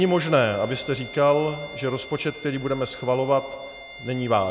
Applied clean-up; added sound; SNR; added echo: none; Bowed string instrument; 16 dB; none.